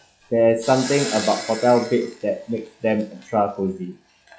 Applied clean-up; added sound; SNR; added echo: classical method log-MMSE.